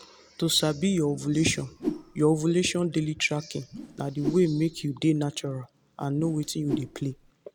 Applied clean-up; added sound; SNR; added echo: none; Whoosh, swoosh, swish; 9 dB; none.